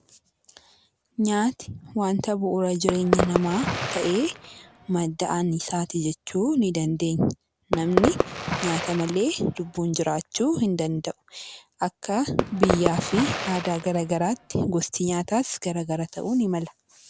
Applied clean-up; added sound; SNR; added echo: none; Fireworks; 2 dB; none.